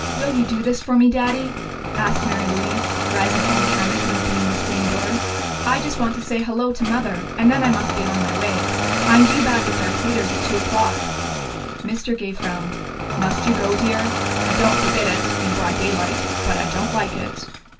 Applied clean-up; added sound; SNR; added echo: none; Engine starting; 1 dB; reverberation time 0.1 s.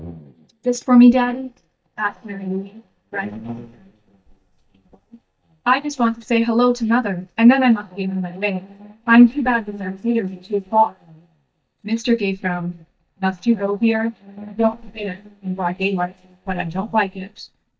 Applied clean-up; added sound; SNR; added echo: neural mask model DeepFilterNet 3.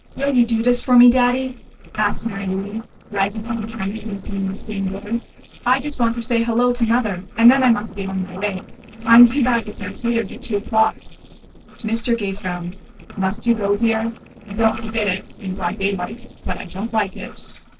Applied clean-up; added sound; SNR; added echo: neural separator model SepFormer DNS4.